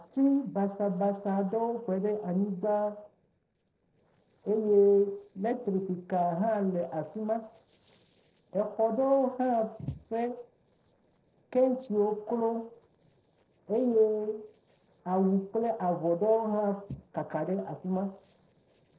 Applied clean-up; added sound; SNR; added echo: neural separator model SepFormer DNS4.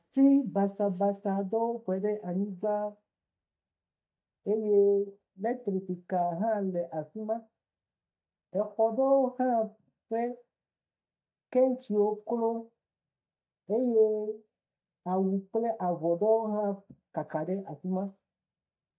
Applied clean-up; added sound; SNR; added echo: neural mask model DeepFilterNet 3.